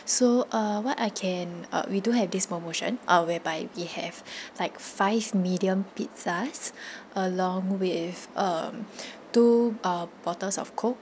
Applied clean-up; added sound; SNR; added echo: none; none; none; none.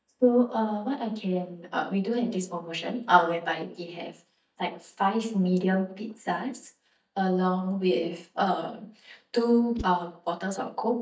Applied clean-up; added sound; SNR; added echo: neural mask model DeepFilterNet 3.